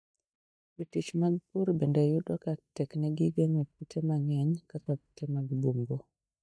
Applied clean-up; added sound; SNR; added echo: neural mask model DeepFilterNet 3.